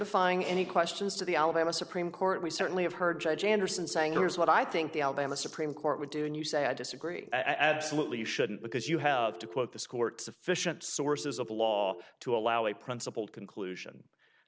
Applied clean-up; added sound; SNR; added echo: none; Telephone; 15 dB; none.